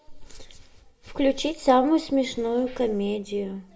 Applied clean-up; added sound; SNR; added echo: none; none; none; reverberation time 0.4 s.